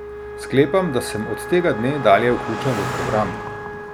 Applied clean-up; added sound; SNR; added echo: none; Car passing by + Wind instrument, woodwind instrument; 8 dB; none.